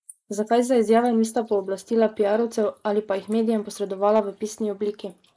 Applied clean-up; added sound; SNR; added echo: neural mask model Resemble Enhance denoiser.